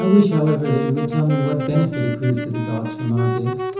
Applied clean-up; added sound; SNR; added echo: none; Wind instrument, woodwind instrument; 6 dB; reverberation time 0.6 s.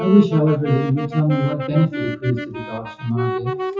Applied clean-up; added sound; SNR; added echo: classical method WPE with log-MMSE.